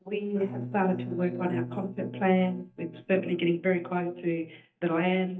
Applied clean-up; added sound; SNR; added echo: neural mask model DeepFilterNet 3.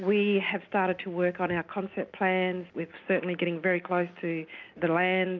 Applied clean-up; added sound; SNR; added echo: none; none; none; none.